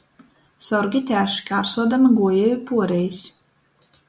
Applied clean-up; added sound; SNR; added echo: none; none; none; none.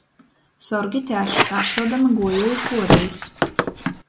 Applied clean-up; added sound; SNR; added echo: none; Squeak; -1 dB; none.